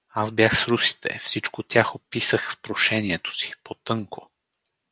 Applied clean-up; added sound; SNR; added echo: none; none; none; none.